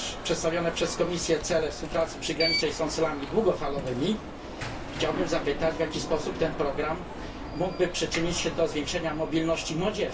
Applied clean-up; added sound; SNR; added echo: none; Alarm; 7 dB; reverberation time 0.2 s.